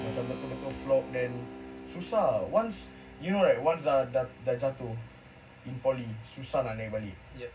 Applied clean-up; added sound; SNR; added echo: none; Keyboard (musical); 15 dB; reverberation time 0.4 s.